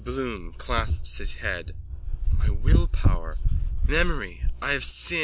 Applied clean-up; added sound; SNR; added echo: none; none; none; none.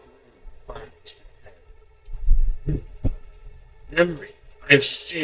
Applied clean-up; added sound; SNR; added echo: neural mask model DeepFilterNet 3.